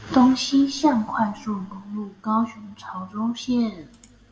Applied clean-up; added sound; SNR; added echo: none; none; none; reverberation time 1.3 s.